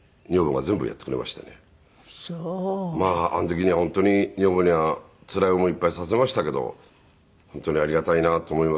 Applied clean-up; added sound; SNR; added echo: none; none; none; none.